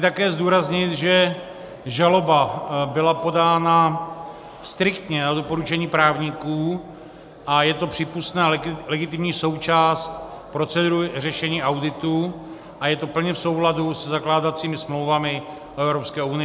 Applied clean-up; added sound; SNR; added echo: none; none; none; none.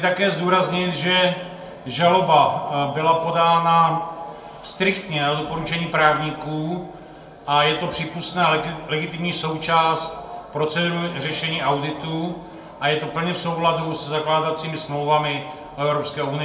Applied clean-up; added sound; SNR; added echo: none; none; none; reverberation time 0.5 s.